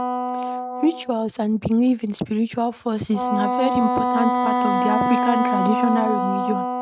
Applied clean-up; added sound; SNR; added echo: neural mask model RNNoise.